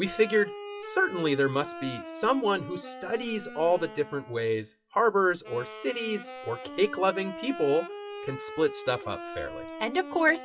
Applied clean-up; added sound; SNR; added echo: classical method WPE with log-MMSE.